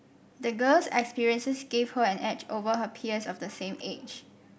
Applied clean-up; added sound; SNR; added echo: none; none; none; none.